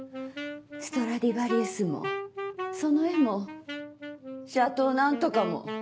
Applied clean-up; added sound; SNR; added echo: none; Wind instrument, woodwind instrument; 8 dB; none.